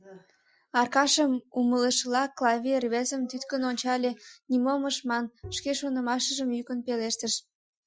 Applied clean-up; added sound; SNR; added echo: classical method Wiener filter.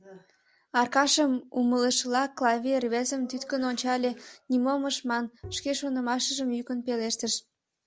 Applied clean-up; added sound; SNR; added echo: none; Bowed string instrument; 18 dB; none.